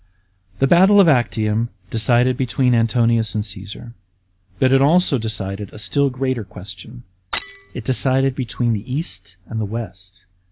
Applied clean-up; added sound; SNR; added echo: none; Shatter; 13 dB; none.